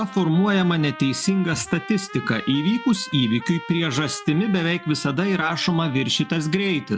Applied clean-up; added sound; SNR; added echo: none; Trumpet; 16 dB; none.